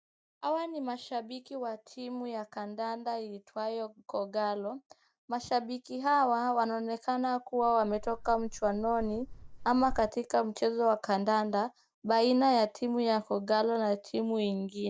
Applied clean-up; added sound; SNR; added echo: neural mask model DeepFilterNet 3.